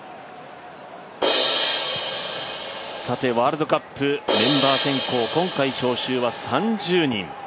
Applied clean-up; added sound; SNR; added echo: none; Crash cymbal; -1 dB; none.